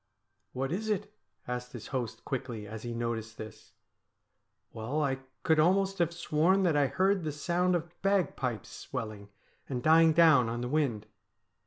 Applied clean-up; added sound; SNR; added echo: none; none; none; none.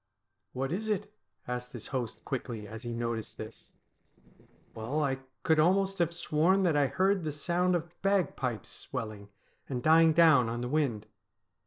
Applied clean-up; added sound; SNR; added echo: neural separator model SepFormer DNS4.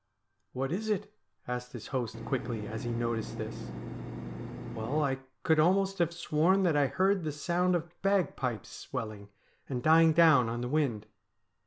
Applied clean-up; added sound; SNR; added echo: none; Engine; 8 dB; none.